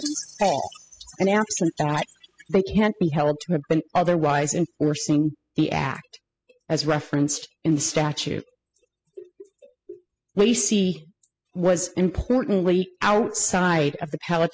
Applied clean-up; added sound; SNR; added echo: classical method spectral subtraction.